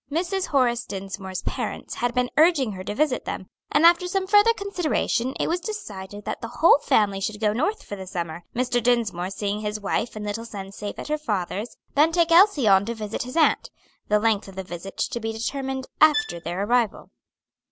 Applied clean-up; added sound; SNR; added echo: none; Bowed string instrument; 10 dB; none.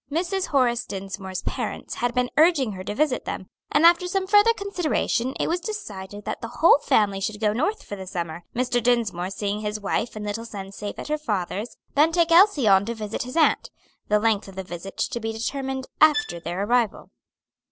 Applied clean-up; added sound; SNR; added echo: neural separator model SepFormer DNS4.